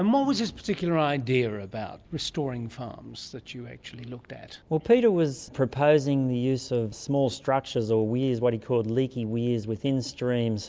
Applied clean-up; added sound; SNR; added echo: none; none; none; none.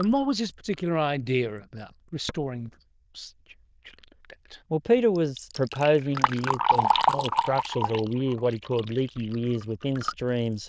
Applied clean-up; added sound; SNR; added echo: neural diffusion model UNIVERSE++.